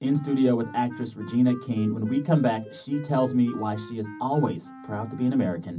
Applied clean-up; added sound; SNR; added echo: none; Wind instrument, woodwind instrument; 18 dB; reverberation time 0.4 s.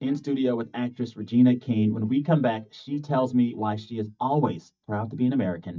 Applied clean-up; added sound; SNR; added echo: neural mask model DeepFilterNet 3.